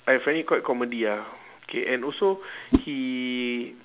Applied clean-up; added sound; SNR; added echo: none; Whoosh, swoosh, swish; 4 dB; none.